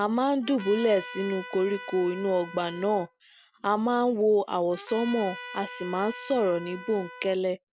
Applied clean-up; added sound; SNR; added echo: none; Trumpet; 15 dB; none.